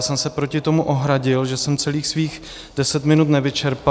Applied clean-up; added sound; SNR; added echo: none; none; none; none.